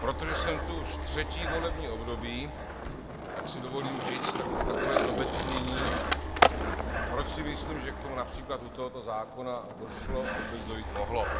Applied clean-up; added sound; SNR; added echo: none; Skateboard + Breathing; -5 dB; none.